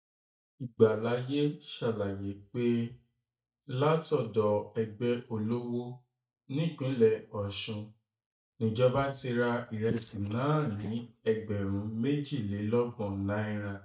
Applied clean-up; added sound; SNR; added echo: neural mask model DeepFilterNet 3.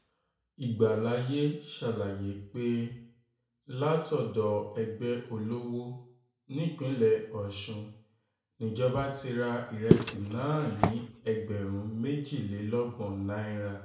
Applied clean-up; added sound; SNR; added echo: none; Walk, footsteps; -2 dB; reverberation time 0.6 s.